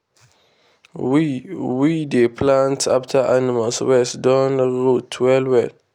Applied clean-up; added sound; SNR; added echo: none; none; none; none.